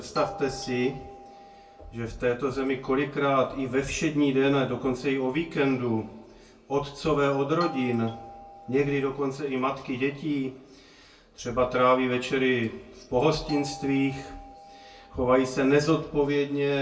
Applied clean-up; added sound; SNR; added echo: none; Doorbell; 17 dB; reverberation time 0.3 s.